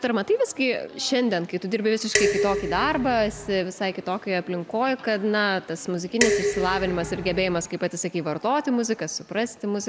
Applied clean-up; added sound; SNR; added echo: none; Dishes, pots, and pans; 2 dB; none.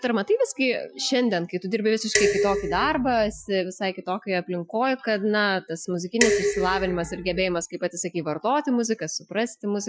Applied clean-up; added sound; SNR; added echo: classical method Wiener filter.